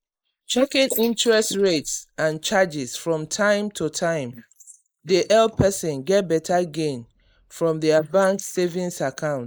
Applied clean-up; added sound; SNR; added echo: neural mask model Resemble Enhance denoiser.